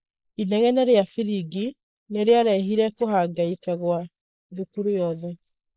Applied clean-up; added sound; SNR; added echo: neural mask model Resemble Enhance denoiser.